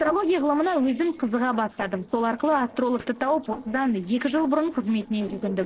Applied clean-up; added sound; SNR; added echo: neural separator model SepFormer DNS4.